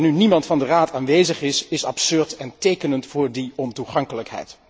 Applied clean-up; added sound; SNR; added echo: none; none; none; none.